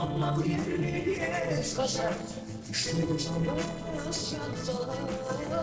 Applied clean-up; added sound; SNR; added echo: neural separator model SepFormer DNS4.